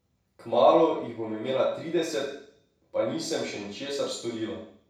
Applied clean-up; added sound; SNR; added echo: none; none; none; reverberation time 0.6 s.